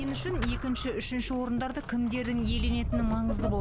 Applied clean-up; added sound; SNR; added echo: none; Squeak / Accelerating, revving, vroom / Vehicle; 3 dB; none.